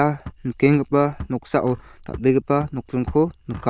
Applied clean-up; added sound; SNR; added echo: neural diffusion model UNIVERSE++.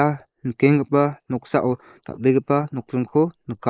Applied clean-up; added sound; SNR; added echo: neural mask model Resemble Enhance denoiser.